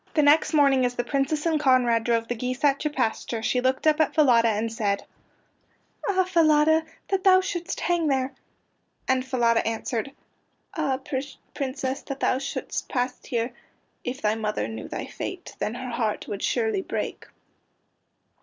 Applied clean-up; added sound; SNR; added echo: neural separator model SepFormer DNS4.